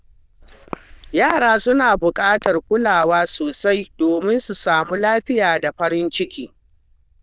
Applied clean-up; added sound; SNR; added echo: neural diffusion model UNIVERSE++.